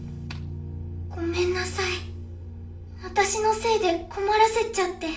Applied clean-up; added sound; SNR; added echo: none; none; none; reverberation time 0.4 s.